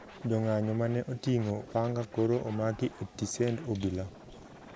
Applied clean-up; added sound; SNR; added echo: none; Scratching (performance technique); 20 dB; none.